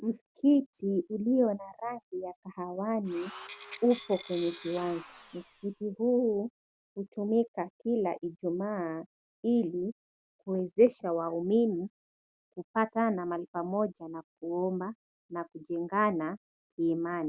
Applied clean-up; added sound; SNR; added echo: none; Tools; 17 dB; none.